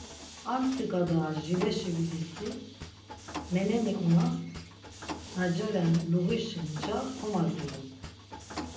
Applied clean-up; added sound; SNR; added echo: none; Mechanisms; 12 dB; reverberation time 0.6 s.